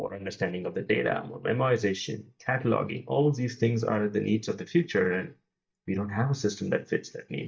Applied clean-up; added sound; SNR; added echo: neural mask model DeepFilterNet 3.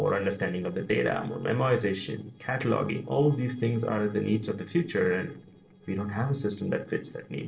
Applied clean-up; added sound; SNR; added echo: neural separator model SepFormer DNS4.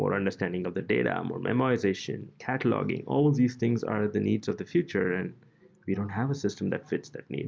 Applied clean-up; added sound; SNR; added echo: none; none; none; none.